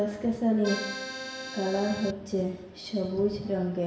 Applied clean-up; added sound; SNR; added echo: none; Accordion; 7 dB; reverberation time 0.9 s.